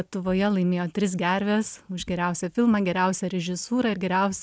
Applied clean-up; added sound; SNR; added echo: none; none; none; none.